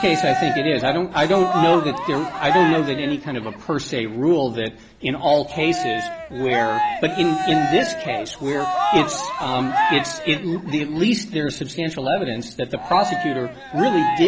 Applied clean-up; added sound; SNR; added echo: none; Cheering; 4 dB; none.